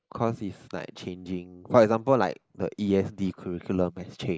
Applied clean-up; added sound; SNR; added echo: neural mask model Resemble Enhance denoiser.